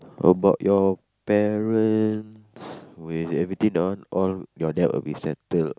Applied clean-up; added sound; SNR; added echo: none; none; none; none.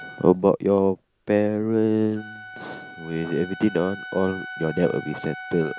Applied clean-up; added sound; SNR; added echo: none; Wind instrument, woodwind instrument; 16 dB; none.